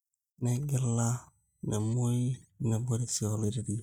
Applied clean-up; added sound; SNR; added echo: neural mask model DeepFilterNet 3.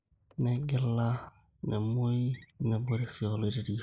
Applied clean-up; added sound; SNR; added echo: neural mask model Resemble Enhance denoiser.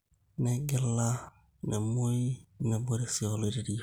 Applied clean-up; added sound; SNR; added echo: none; none; none; none.